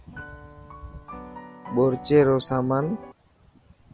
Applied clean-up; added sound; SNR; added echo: none; Piano; 16 dB; none.